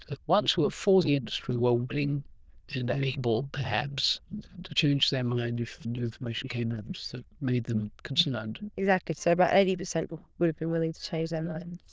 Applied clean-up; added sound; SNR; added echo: neural diffusion model UNIVERSE++.